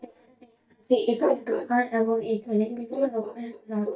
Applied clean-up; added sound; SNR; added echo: neural mask model DeepFilterNet 3.